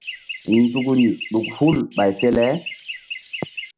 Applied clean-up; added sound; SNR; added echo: none; Chirp, tweet; 9 dB; none.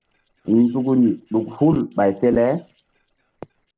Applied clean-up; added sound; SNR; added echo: neural separator model SepFormer DNS4.